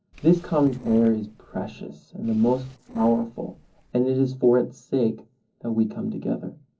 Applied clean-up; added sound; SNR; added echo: neural separator model SepFormer DNS4.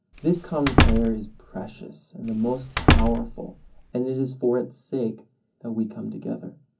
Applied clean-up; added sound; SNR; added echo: none; Slam; -4 dB; reverberation time 0.4 s.